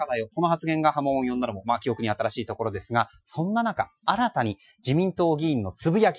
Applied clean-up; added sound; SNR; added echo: classical method Wiener filter.